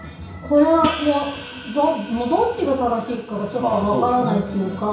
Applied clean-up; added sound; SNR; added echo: none; Hi-hat; 13 dB; reverberation time 0.6 s.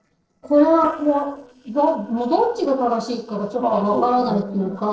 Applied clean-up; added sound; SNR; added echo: neural separator model SepFormer DNS4.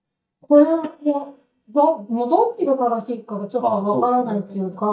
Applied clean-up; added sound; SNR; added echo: neural mask model DeepFilterNet 3.